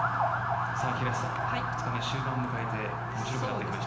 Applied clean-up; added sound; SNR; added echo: none; Motor vehicle (road) / Siren; -1 dB; reverberation time 0.9 s.